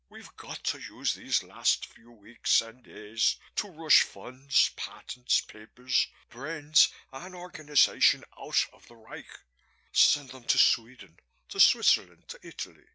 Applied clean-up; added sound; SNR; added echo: none; none; none; none.